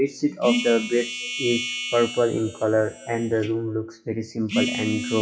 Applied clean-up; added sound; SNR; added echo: classical method WPE with log-MMSE.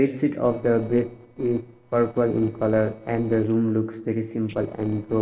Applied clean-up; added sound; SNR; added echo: neural separator model SepFormer DNS4.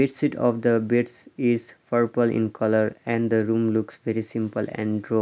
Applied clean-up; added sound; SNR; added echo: none; none; none; none.